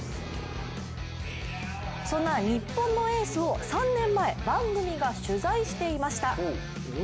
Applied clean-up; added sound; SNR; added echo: none; none; none; none.